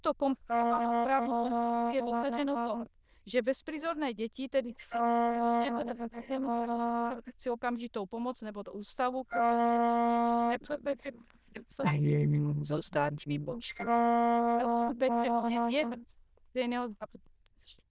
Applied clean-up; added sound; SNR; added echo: neural diffusion model UNIVERSE++.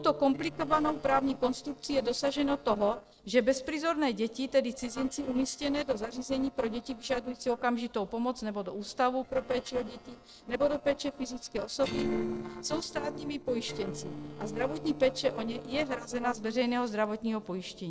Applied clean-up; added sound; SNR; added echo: neural separator model SepFormer DNS4.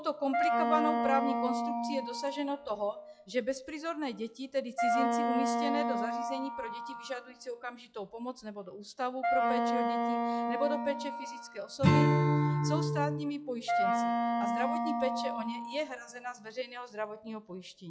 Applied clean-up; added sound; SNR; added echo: classical method log-MMSE.